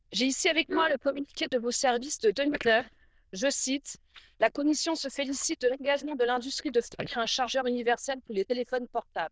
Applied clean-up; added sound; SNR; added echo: neural diffusion model UNIVERSE++.